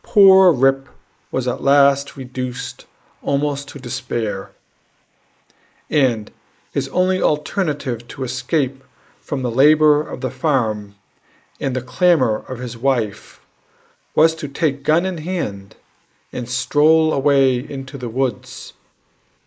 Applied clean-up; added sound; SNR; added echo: neural mask model Resemble Enhance denoiser.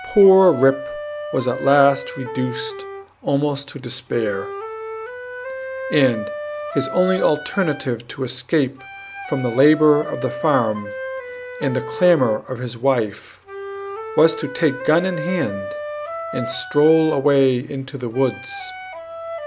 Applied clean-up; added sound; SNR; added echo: none; Wind instrument, woodwind instrument; 11 dB; none.